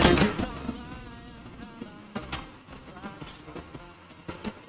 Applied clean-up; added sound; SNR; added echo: neural mask model RNNoise.